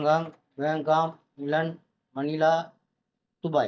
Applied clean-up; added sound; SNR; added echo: neural mask model DeepFilterNet 3.